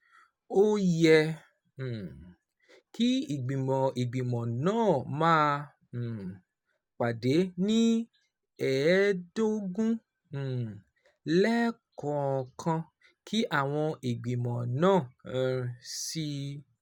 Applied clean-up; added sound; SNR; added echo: none; none; none; none.